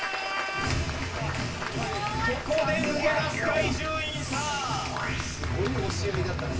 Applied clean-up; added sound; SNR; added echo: none; Applause; 15 dB; reverberation time 0.1 s.